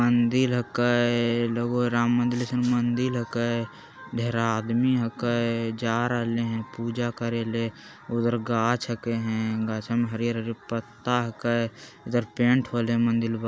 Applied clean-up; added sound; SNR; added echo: none; none; none; none.